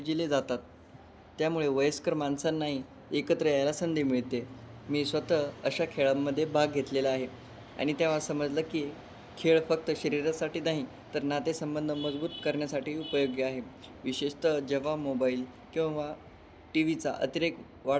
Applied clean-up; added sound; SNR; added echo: none; none; none; none.